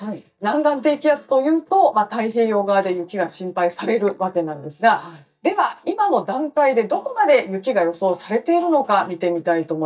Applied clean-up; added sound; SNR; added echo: neural mask model DeepFilterNet 3.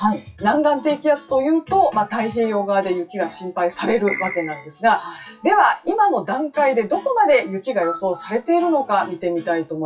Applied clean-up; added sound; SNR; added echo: classical method WPE with log-MMSE.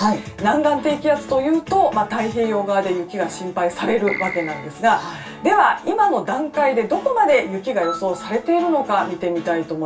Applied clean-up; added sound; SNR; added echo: none; Keyboard (musical); 8 dB; reverberation time 0.2 s.